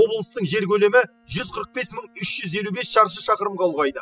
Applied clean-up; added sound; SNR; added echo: classical method spectral subtraction.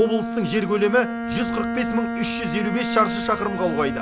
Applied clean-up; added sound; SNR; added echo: none; Bowed string instrument; 4 dB; none.